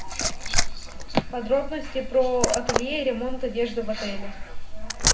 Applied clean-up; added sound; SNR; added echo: none; Liquid; -1 dB; reverberation time 0.3 s.